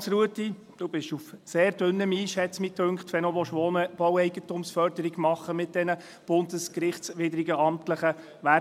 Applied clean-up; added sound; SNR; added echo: none; none; none; none.